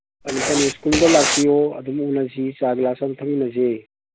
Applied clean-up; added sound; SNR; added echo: none; Writing; 2 dB; none.